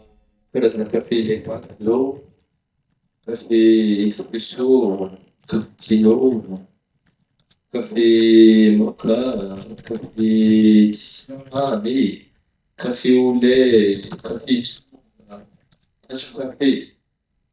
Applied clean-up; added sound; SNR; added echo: neural mask model DeepFilterNet 3.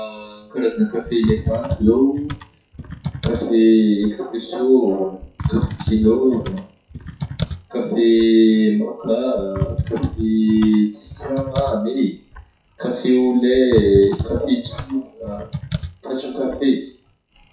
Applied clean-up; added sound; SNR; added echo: classical method WPE with log-MMSE.